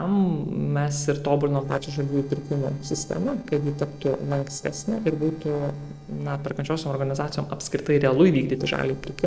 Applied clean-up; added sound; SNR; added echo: neural separator model SepFormer DNS4.